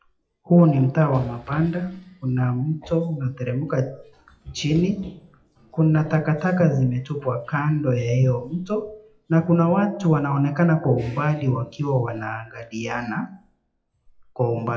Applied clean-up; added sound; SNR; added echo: classical method WPE with log-MMSE.